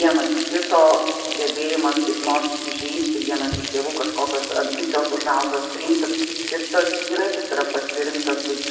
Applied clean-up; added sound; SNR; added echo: none; Frying (food); 8 dB; reverberation time 1.7 s.